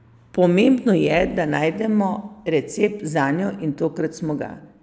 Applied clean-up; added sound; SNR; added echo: none; none; none; none.